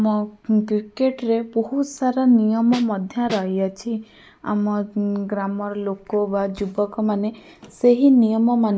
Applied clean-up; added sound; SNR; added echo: none; Snare drum; 13 dB; none.